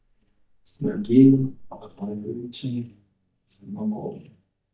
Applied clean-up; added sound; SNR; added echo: neural mask model DeepFilterNet 3.